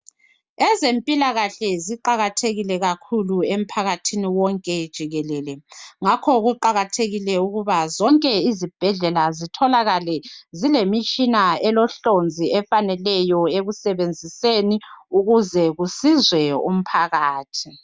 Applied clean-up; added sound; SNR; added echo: none; none; none; none.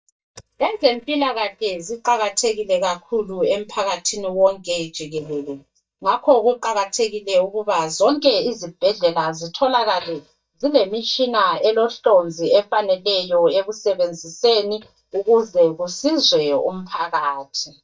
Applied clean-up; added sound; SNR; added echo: neural mask model DeepFilterNet 3.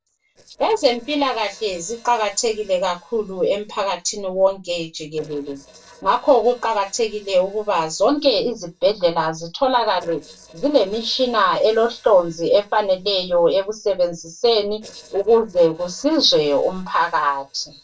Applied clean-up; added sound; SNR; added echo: neural separator model SepFormer DNS4.